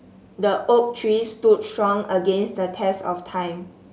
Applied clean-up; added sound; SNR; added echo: none; none; none; none.